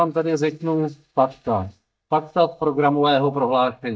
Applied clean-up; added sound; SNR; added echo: neural mask model DeepFilterNet 3.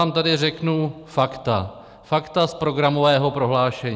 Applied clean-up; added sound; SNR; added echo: none; none; none; none.